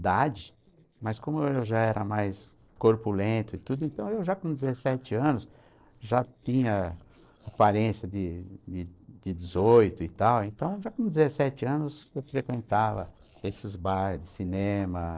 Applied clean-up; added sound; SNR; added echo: neural separator model SepFormer DNS4.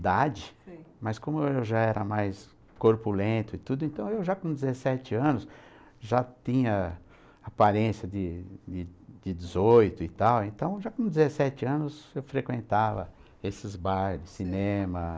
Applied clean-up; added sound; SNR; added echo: none; none; none; none.